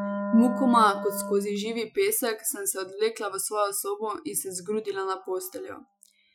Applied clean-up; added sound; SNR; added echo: classical method Wiener filter.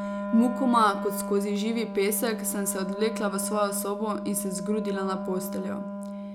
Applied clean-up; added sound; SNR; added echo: none; Wind instrument, woodwind instrument; 5 dB; none.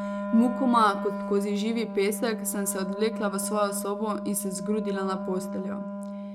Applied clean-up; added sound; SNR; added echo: neural mask model RNNoise.